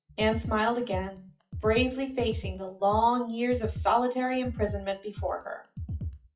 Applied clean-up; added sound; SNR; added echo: classical method WPE with log-MMSE.